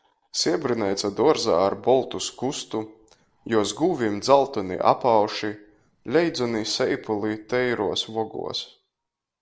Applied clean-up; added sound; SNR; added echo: neural separator model SepFormer DNS4.